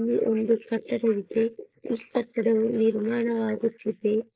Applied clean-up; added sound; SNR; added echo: neural mask model Resemble Enhance denoiser.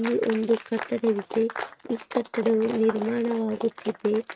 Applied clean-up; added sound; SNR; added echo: neural mask model RNNoise.